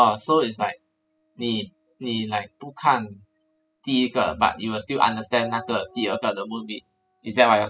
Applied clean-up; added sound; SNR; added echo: classical method spectral subtraction.